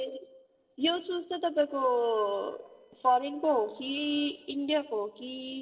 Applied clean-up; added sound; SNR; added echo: neural separator model SepFormer DNS4.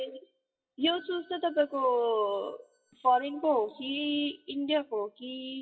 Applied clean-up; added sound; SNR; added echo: classical method WPE with log-MMSE.